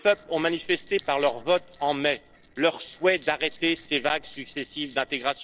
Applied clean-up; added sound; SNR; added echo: neural separator model SepFormer DNS4.